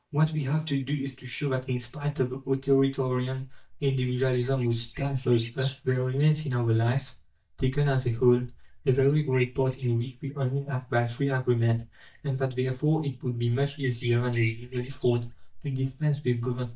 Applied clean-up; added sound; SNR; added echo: neural mask model DeepFilterNet 3.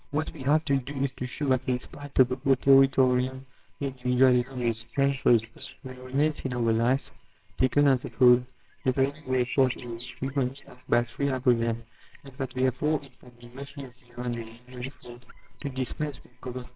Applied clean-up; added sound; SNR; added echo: neural separator model SepFormer WHAMR!.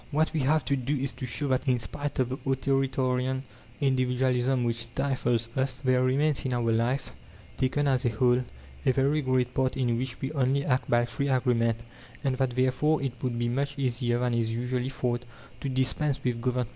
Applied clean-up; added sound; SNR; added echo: none; none; none; none.